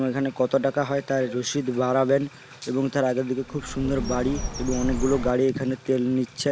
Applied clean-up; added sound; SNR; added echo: none; Bird; 6 dB; none.